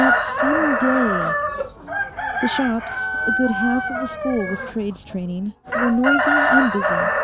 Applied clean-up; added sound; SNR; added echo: none; Chicken, rooster; -2 dB; none.